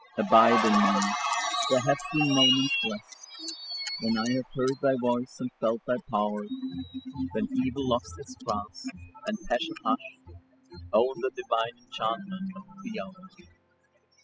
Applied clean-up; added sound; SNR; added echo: classical method spectral subtraction.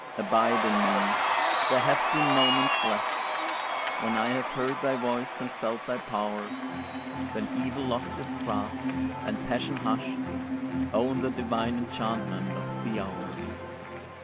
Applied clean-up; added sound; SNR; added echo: none; Cheering; -1 dB; none.